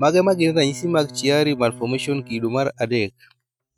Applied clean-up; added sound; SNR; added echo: neural mask model RNNoise.